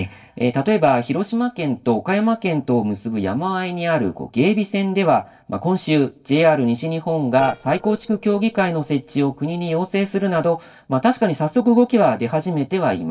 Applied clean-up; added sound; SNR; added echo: neural separator model SepFormer DNS4.